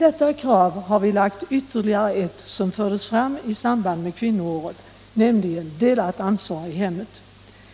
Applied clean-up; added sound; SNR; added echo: none; none; none; none.